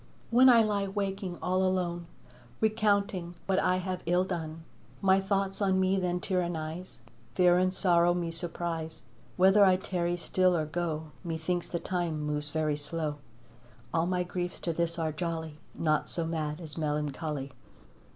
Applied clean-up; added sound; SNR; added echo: none; none; none; none.